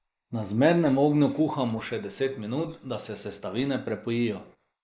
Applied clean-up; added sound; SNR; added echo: neural mask model Resemble Enhance denoiser.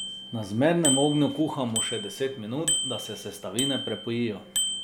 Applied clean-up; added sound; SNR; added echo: none; Bicycle bell; 4 dB; none.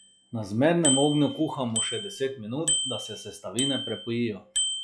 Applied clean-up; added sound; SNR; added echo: classical method log-MMSE.